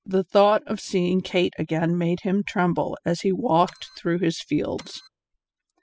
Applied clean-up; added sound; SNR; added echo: classical method spectral subtraction.